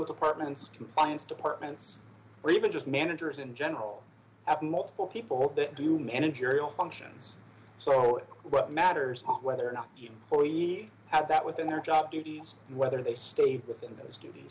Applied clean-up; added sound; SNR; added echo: none; none; none; none.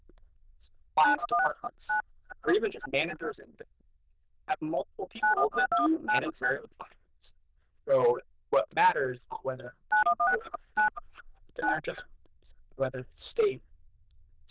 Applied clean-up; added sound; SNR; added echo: neural diffusion model UNIVERSE++.